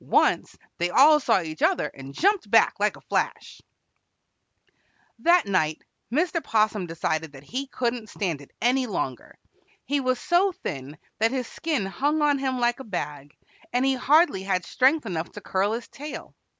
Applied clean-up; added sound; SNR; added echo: none; none; none; none.